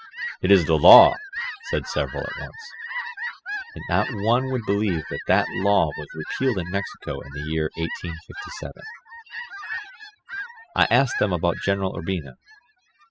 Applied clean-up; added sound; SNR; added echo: classical method spectral subtraction.